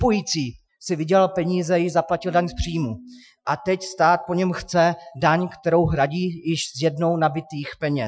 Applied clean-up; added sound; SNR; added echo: classical method Wiener filter.